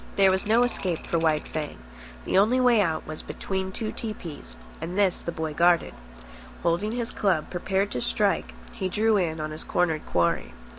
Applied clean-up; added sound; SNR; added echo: none; Typewriter; 18 dB; none.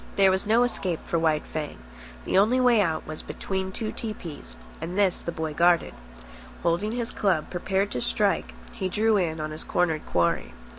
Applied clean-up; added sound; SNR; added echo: none; none; none; none.